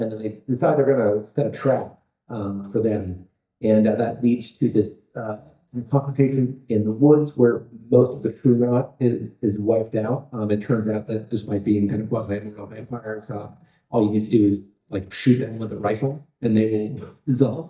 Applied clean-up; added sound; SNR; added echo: neural mask model DeepFilterNet 3.